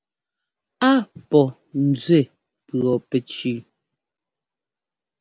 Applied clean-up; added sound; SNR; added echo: none; none; none; none.